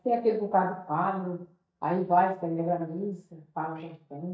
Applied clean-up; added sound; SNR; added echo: neural mask model DeepFilterNet 3.